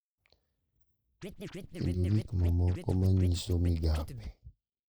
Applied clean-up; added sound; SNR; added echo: neural mask model Resemble Enhance denoiser.